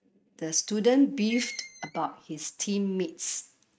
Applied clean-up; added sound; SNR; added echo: neural mask model RNNoise.